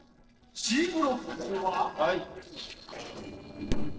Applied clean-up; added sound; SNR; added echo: neural separator model SepFormer DNS4.